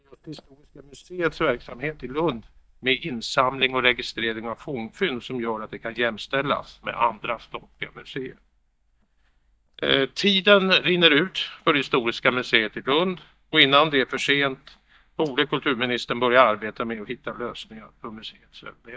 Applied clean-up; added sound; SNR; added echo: neural mask model DeepFilterNet 3.